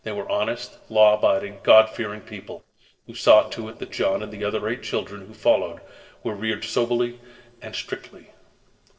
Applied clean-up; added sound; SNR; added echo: neural separator model SepFormer DNS4.